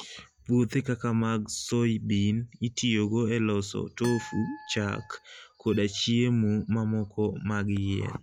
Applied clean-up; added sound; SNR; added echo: classical method log-MMSE.